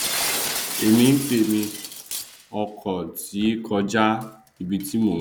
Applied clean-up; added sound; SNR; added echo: none; Shatter; 8 dB; none.